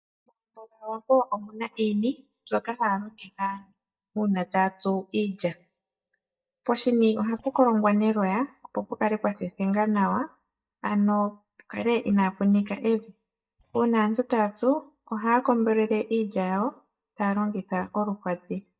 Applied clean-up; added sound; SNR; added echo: neural mask model DeepFilterNet 3.